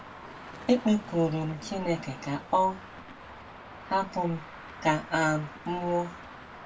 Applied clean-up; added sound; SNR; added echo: none; Traffic noise, roadway noise; 15 dB; reverberation time 0.2 s.